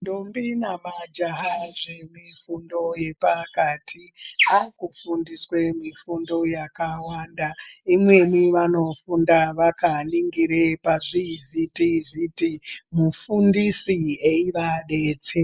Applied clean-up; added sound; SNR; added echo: neural mask model Resemble Enhance denoiser.